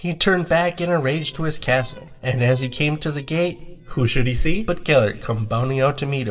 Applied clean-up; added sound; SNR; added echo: neural separator model SepFormer DNS4.